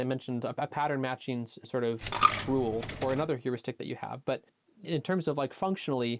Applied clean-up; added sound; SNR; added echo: none; Coin (dropping); 2 dB; none.